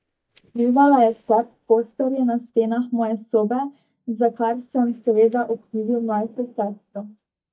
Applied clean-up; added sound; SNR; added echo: neural mask model DeepFilterNet 3.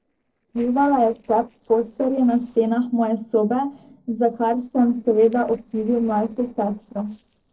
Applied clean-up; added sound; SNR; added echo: neural separator model SepFormer DNS4.